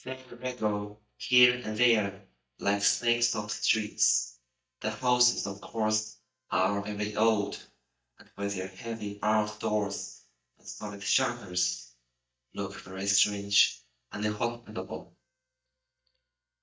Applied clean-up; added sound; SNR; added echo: neural mask model DeepFilterNet 3.